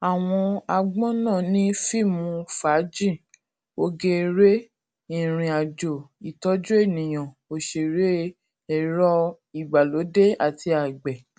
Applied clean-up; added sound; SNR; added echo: none; none; none; none.